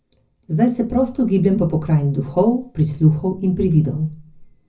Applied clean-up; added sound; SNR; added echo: none; none; none; reverberation time 0.4 s.